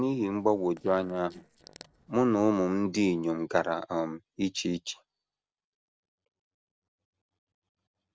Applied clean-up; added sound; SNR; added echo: neural separator model SepFormer DNS4.